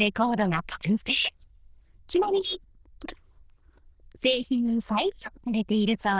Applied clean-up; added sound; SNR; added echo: neural diffusion model UNIVERSE++.